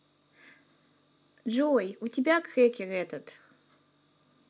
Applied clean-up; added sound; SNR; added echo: none; none; none; none.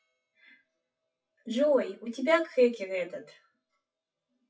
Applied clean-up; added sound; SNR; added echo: classical method WPE with log-MMSE.